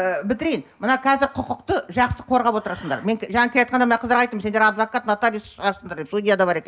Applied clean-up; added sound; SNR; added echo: none; none; none; none.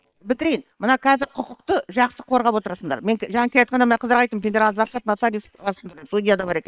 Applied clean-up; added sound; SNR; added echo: neural separator model SepFormer WHAM!.